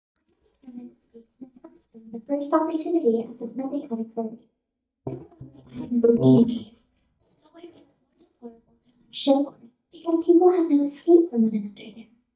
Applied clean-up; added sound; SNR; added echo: neural mask model DeepFilterNet 3.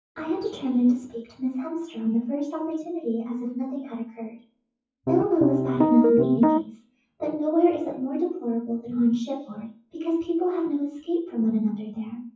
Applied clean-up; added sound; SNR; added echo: classical method WPE with log-MMSE.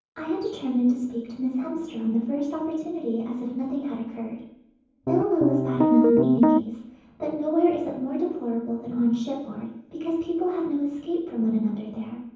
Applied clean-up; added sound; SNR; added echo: none; Piano; -4 dB; reverberation time 0.9 s.